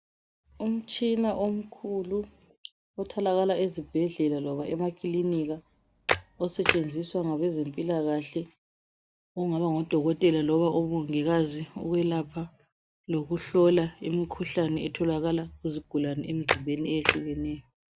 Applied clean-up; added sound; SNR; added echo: none; Camera; 2 dB; none.